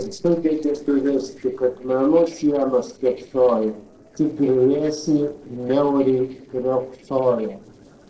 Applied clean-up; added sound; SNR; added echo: neural separator model SepFormer DNS4.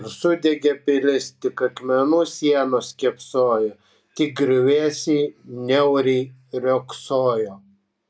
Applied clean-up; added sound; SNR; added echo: none; none; none; none.